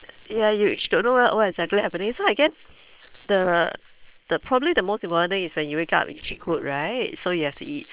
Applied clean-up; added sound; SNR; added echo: neural separator model SepFormer WHAM!.